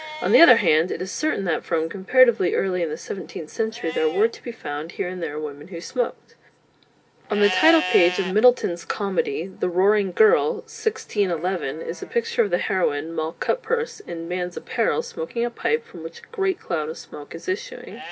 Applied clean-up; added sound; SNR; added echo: none; Livestock, farm animals, working animals; 16 dB; reverberation time 0.3 s.